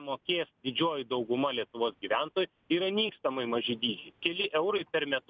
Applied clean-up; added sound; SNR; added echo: none; none; none; none.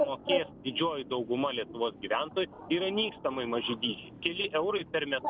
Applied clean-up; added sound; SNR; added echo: none; Bird; 7 dB; none.